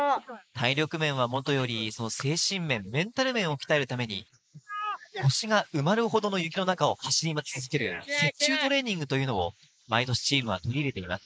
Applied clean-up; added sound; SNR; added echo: neural mask model Resemble Enhance denoiser.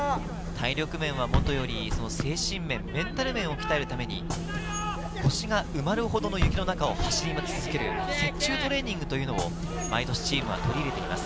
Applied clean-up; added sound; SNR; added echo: none; Bus / Engine; 3 dB; none.